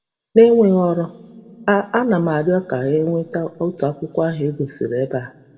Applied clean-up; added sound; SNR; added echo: none; none; none; reverberation time 2.2 s.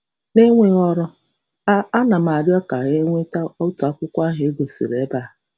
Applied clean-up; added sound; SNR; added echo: none; none; none; none.